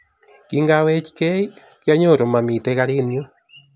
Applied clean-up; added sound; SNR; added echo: none; none; none; none.